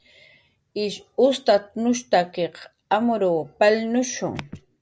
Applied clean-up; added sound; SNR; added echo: none; none; none; none.